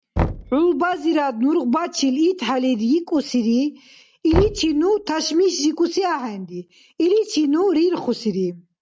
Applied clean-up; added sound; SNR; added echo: none; Knock; 12 dB; none.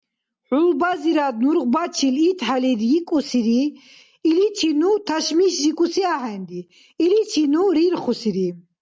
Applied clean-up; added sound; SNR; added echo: none; none; none; none.